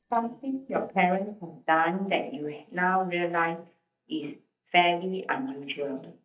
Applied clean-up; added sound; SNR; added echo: neural mask model DeepFilterNet 3.